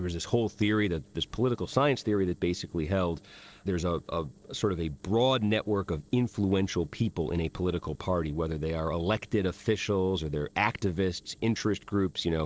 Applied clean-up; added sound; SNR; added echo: neural separator model SepFormer DNS4.